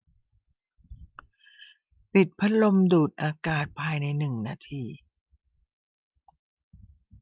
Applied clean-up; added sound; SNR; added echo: none; none; none; none.